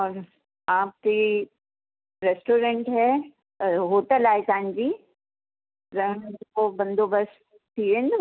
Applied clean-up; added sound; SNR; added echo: none; none; none; none.